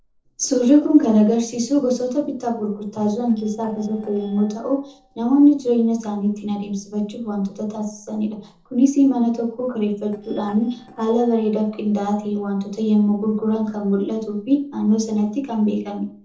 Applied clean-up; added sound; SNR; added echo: neural separator model SepFormer DNS4.